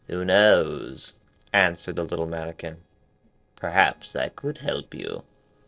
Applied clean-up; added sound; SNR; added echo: neural separator model SepFormer DNS4.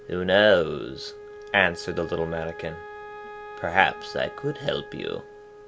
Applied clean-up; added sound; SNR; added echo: none; Wind instrument, woodwind instrument; 15 dB; none.